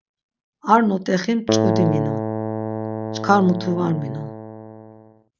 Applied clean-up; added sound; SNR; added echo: none; Keyboard (musical); 2 dB; none.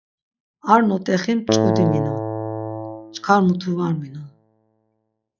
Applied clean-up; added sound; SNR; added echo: classical method log-MMSE.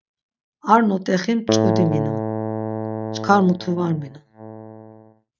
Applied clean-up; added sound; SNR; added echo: neural mask model RNNoise.